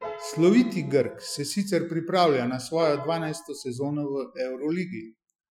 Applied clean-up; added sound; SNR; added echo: classical method Wiener filter.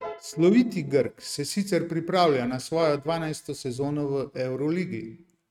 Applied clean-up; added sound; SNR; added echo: neural mask model RNNoise.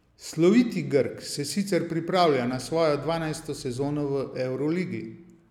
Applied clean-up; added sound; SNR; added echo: none; none; none; none.